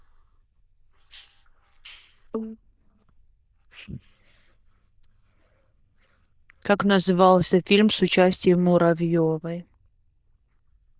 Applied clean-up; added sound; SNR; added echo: neural diffusion model UNIVERSE++.